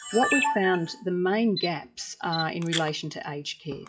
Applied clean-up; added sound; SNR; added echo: classical method WPE with log-MMSE.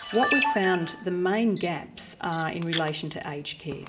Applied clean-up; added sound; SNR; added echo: none; Camera; 5 dB; reverberation time 2.0 s.